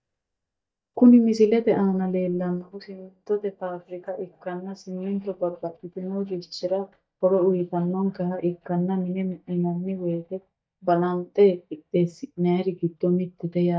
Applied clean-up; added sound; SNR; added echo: neural mask model DeepFilterNet 3.